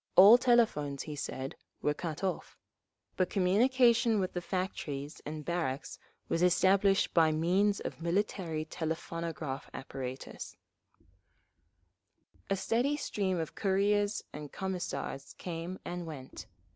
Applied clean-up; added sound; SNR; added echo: none; none; none; none.